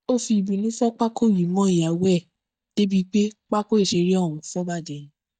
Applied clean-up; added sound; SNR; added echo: neural mask model DeepFilterNet 3.